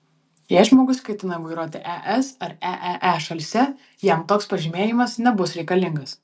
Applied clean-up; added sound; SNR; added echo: none; none; none; none.